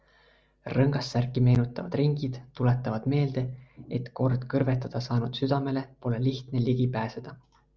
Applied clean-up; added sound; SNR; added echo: none; none; none; none.